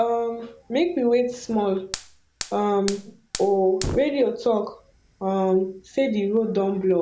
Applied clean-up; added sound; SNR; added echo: none; Fire; 14 dB; none.